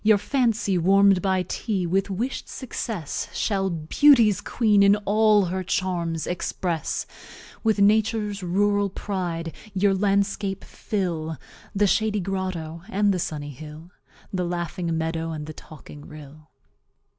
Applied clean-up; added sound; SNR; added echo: none; none; none; none.